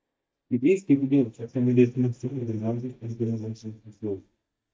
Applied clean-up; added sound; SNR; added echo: neural mask model DeepFilterNet 3.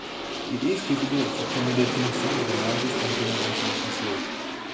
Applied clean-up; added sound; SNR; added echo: none; Aircraft; -1 dB; reverberation time 0.4 s.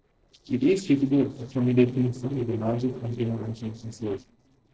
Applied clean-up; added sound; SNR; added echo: neural separator model SepFormer DNS4.